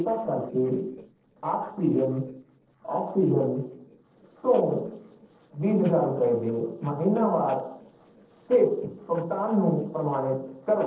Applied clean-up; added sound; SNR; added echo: neural separator model SepFormer DNS4.